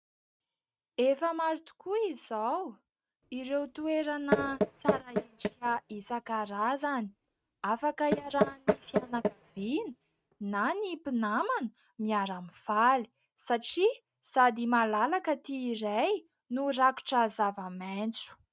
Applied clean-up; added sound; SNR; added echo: neural mask model RNNoise.